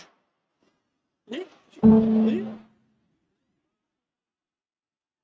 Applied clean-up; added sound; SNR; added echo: neural mask model RNNoise.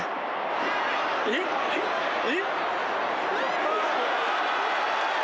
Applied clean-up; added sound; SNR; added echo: none; none; none; none.